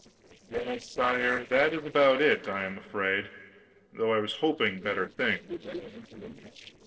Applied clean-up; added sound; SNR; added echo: neural separator model SepFormer DNS4.